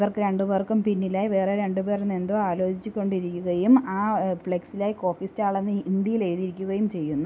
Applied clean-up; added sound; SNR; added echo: none; none; none; none.